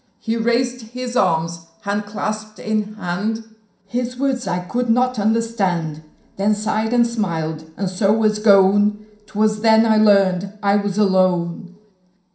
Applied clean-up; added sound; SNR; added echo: none; none; none; reverberation time 0.5 s.